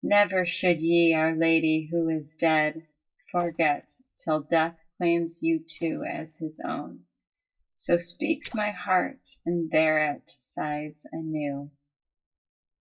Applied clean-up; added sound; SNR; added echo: neural mask model DeepFilterNet 3.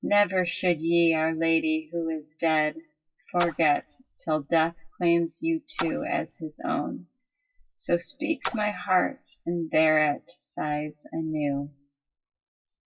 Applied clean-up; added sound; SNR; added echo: classical method WPE with log-MMSE.